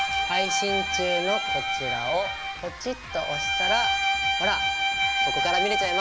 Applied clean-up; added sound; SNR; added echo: none; Bowed string instrument; -3 dB; none.